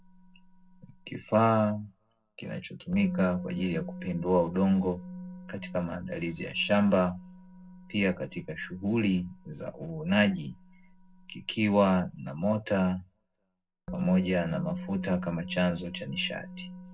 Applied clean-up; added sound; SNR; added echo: none; Musical instrument; 12 dB; reverberation time 0.3 s.